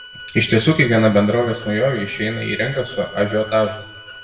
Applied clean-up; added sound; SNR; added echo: none; Bowed string instrument; 17 dB; reverberation time 0.8 s.